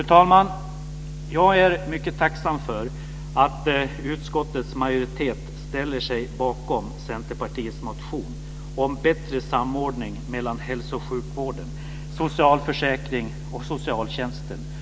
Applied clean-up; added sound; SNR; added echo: none; none; none; none.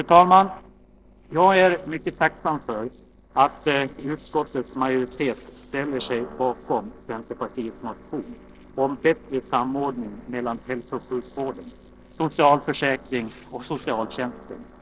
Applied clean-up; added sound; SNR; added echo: neural separator model SepFormer DNS4.